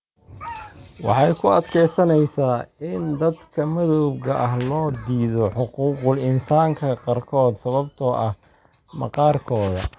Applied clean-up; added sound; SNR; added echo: none; none; none; none.